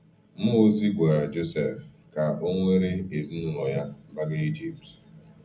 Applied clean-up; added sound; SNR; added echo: none; none; none; reverberation time 0.4 s.